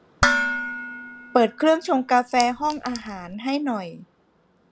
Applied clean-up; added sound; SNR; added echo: none; Dishes, pots, and pans + Chink, clink; 3 dB; none.